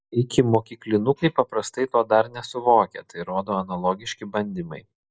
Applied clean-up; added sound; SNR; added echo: none; none; none; none.